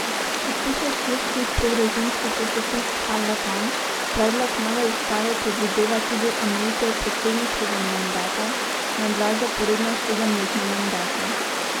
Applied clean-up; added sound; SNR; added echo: none; Water; -1 dB; none.